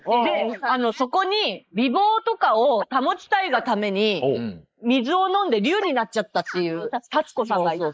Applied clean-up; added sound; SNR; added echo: neural mask model Resemble Enhance denoiser.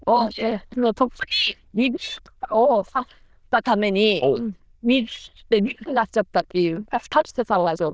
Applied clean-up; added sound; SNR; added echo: neural diffusion model UNIVERSE++.